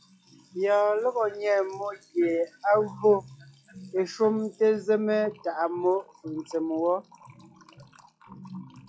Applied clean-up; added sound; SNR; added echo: classical method log-MMSE.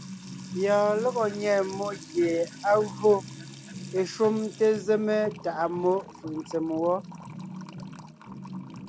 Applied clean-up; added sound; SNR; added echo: none; Trickle, dribble / Water tap, faucet / Music; 14 dB; none.